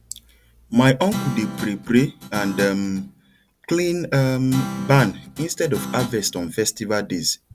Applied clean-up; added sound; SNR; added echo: none; Guitar; 10 dB; none.